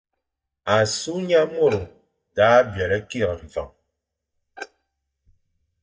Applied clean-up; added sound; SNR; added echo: neural mask model DeepFilterNet 3.